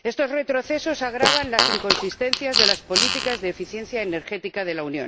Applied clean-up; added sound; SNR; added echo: none; Fart; -2 dB; none.